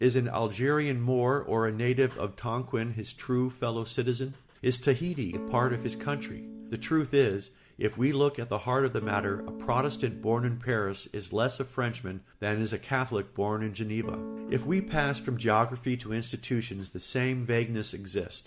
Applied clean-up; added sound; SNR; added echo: none; Electric guitar / Strum; 11 dB; none.